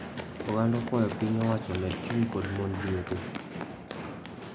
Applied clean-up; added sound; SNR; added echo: none; Run; 6 dB; none.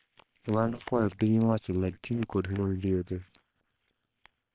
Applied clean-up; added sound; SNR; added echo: neural separator model SepFormer WHAM!.